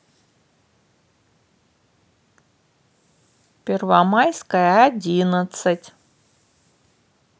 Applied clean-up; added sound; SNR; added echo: none; none; none; none.